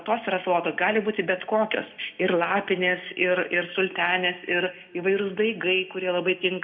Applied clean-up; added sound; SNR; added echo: none; none; none; reverberation time 1.1 s.